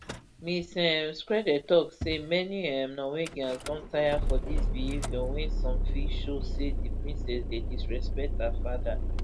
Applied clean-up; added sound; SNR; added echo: none; Idling / Engine starting / Door / Car; -1 dB; none.